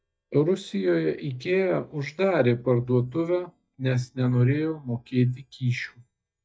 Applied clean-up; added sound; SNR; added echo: neural mask model DeepFilterNet 3.